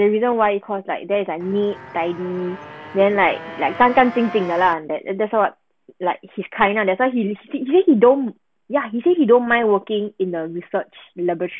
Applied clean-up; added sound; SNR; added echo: none; Motorcycle; 15 dB; none.